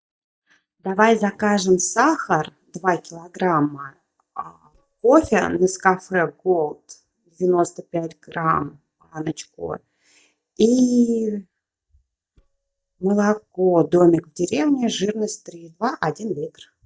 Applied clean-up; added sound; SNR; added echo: neural mask model DeepFilterNet 3.